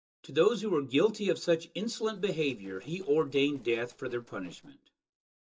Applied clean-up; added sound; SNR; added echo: neural separator model SepFormer DNS4.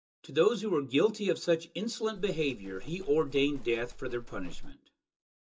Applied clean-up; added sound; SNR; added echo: none; Livestock, farm animals, working animals; 9 dB; reverberation time 0.2 s.